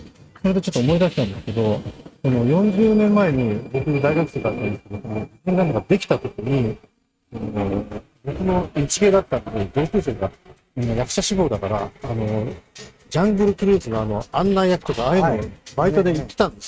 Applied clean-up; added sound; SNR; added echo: neural mask model RNNoise.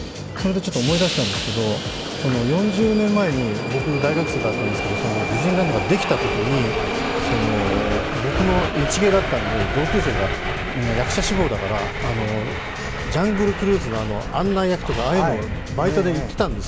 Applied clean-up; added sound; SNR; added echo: none; Subway, metro, underground; 3 dB; none.